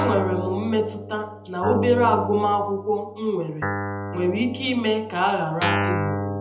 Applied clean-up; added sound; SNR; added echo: none; Guitar; 5 dB; reverberation time 0.8 s.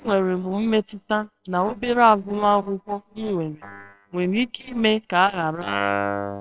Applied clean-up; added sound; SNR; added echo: neural separator model SepFormer WHAMR!.